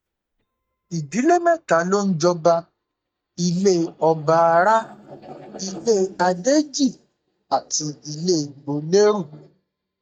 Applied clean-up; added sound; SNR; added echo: neural mask model DeepFilterNet 3.